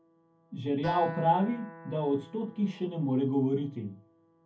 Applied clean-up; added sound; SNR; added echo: none; Acoustic guitar; 15 dB; reverberation time 0.3 s.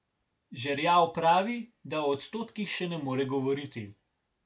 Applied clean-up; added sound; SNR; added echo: none; none; none; none.